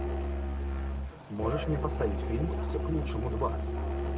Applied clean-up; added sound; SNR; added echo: none; Musical instrument; -3 dB; none.